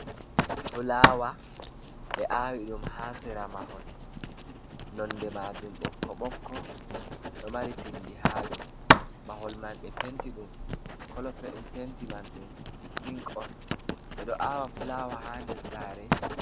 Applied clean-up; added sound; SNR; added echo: none; Writing; -5 dB; none.